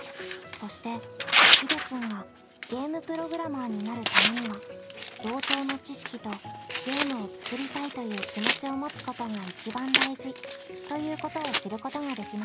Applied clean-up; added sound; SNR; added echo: none; Tearing; -4 dB; none.